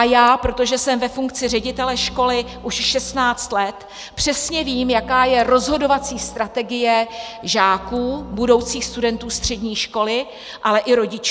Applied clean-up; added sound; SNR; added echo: none; Bowed string instrument; 19 dB; none.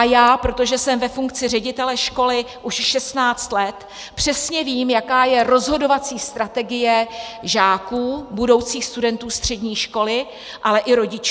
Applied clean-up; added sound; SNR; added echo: none; none; none; none.